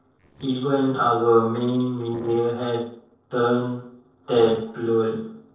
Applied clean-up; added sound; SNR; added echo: neural separator model SepFormer DNS4.